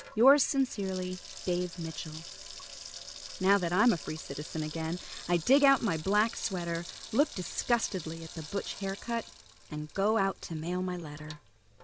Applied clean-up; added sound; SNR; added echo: none; Sink (filling or washing) / Water tap, faucet; 15 dB; none.